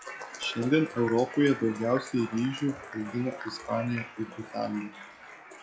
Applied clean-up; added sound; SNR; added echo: classical method log-MMSE.